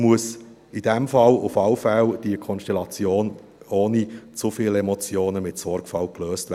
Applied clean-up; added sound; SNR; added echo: none; none; none; none.